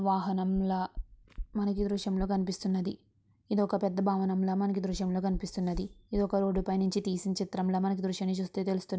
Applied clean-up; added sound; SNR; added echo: none; Knock; 15 dB; none.